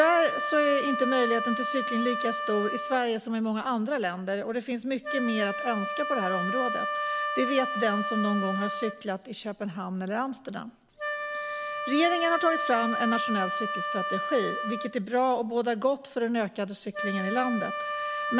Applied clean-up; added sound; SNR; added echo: none; Wind instrument, woodwind instrument; 4 dB; none.